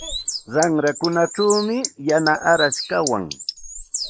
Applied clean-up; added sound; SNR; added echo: neural mask model Resemble Enhance denoiser.